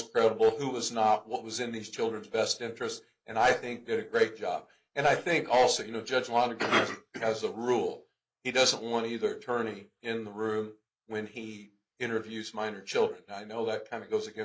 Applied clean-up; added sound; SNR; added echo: neural mask model Resemble Enhance denoiser.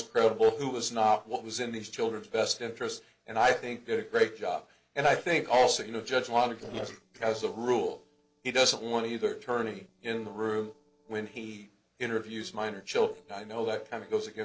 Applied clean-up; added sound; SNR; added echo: neural separator model SepFormer DNS4.